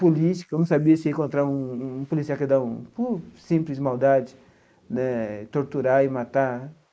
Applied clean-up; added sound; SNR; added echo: neural mask model Resemble Enhance denoiser.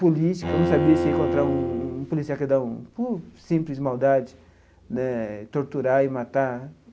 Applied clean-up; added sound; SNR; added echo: none; Bowed string instrument; 4 dB; none.